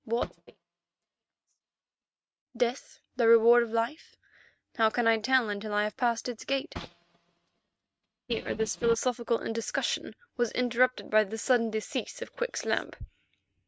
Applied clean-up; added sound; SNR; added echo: neural mask model RNNoise.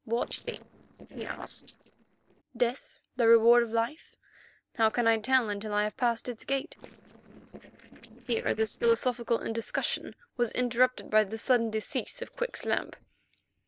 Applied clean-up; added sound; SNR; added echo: neural separator model SepFormer DNS4.